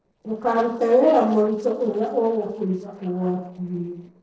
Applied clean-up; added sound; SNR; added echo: neural separator model SepFormer DNS4.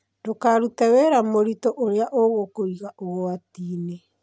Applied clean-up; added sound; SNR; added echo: none; none; none; none.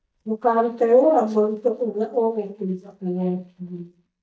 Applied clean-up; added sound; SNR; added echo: neural mask model DeepFilterNet 3.